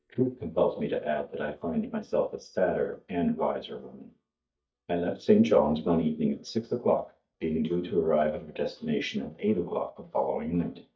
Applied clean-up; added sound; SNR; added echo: neural mask model DeepFilterNet 3.